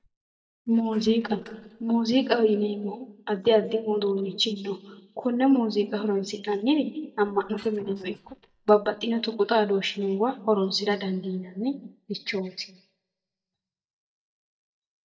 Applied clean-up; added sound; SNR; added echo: neural mask model DeepFilterNet 3.